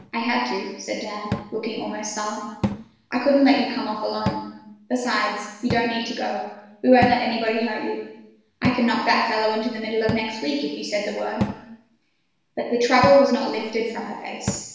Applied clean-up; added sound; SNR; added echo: none; Cupboard open or close / Drawer open or close; 11 dB; reverberation time 0.9 s.